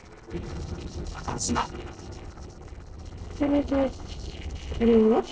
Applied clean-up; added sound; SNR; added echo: neural separator model SepFormer DNS4.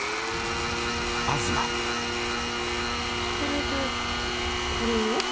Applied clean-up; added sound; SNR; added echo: none; Domestic sounds, home sounds; -4 dB; none.